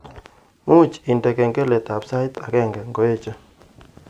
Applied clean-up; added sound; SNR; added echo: none; none; none; none.